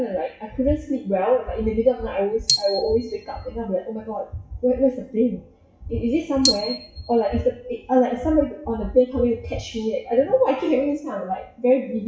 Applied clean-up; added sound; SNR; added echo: classical method WPE with log-MMSE.